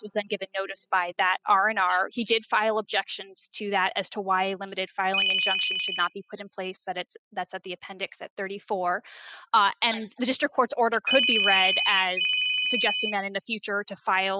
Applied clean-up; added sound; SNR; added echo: classical method spectral subtraction.